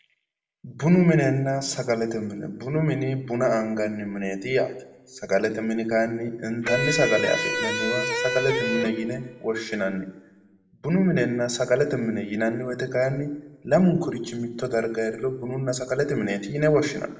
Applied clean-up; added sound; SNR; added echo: none; Electric guitar; 2 dB; reverberation time 0.6 s.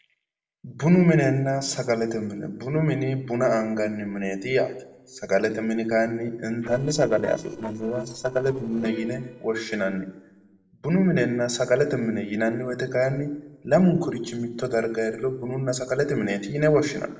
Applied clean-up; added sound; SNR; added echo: neural separator model SepFormer DNS4.